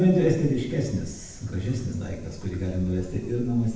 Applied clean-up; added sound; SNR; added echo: none; Wind; 15 dB; reverberation time 0.8 s.